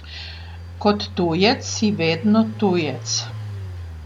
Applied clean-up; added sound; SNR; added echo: none; Engine; 11 dB; none.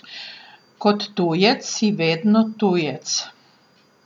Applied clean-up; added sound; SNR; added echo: none; none; none; none.